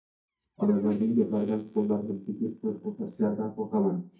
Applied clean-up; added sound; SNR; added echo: neural mask model DeepFilterNet 3.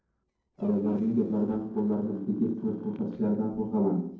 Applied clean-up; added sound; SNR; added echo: neural separator model SepFormer DNS4.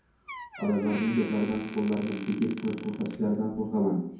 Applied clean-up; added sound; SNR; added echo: none; Door; 16 dB; reverberation time 0.9 s.